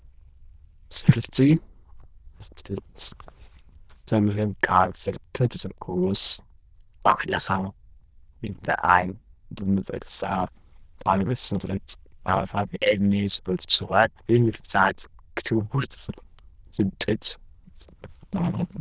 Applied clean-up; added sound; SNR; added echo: neural diffusion model UNIVERSE++.